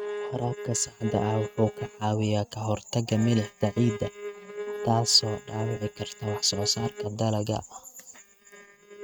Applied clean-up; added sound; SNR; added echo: neural mask model RNNoise.